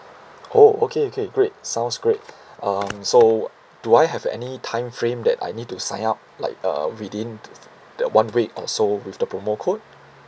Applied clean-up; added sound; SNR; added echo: none; none; none; none.